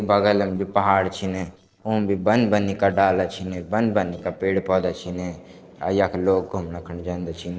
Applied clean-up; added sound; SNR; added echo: neural separator model SepFormer DNS4.